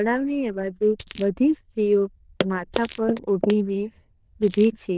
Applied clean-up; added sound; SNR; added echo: neural diffusion model UNIVERSE++.